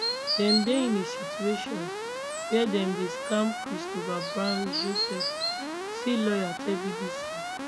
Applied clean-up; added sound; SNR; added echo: none; Chirp, tweet + Alarm; 2 dB; none.